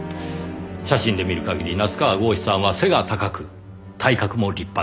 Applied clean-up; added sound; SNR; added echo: none; none; none; none.